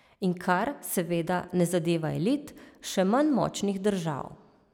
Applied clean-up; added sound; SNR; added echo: none; none; none; none.